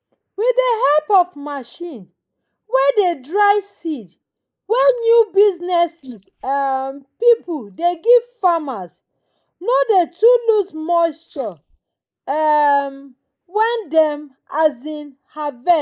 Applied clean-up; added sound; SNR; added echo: neural mask model Resemble Enhance denoiser.